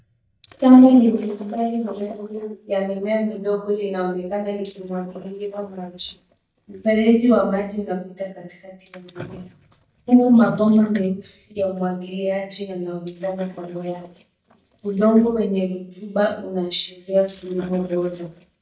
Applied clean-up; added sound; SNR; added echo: neural mask model DeepFilterNet 3.